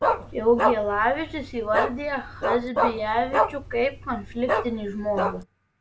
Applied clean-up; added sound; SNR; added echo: none; Bark; 1 dB; none.